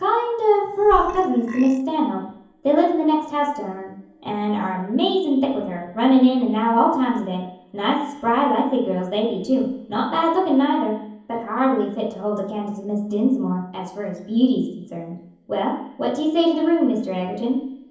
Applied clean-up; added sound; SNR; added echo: none; Burping, eructation; 13 dB; reverberation time 0.7 s.